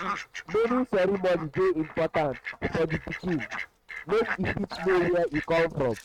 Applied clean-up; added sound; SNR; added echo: neural mask model RNNoise.